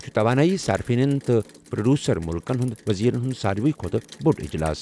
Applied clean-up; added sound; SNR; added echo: none; Rain; 17 dB; none.